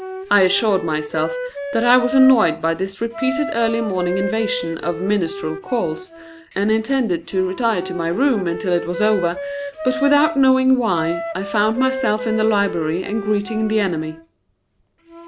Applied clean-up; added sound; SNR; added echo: none; Wind instrument, woodwind instrument; 9 dB; none.